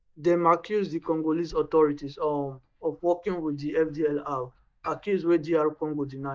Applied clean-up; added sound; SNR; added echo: neural mask model DeepFilterNet 3.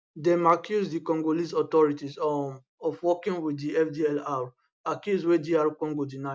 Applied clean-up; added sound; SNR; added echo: none; none; none; none.